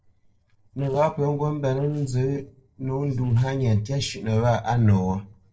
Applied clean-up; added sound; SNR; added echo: neural separator model SepFormer DNS4.